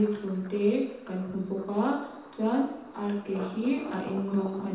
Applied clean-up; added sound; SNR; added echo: none; Thunder; 16 dB; reverberation time 0.8 s.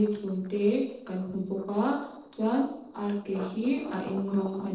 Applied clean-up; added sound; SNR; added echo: neural separator model SepFormer DNS4.